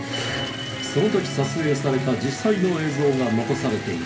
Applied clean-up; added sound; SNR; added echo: none; Toilet flush; 16 dB; reverberation time 0.3 s.